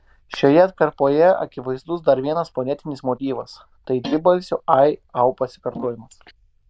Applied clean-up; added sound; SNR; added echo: neural diffusion model UNIVERSE++.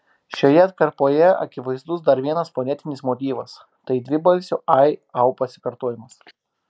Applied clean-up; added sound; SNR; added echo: none; none; none; none.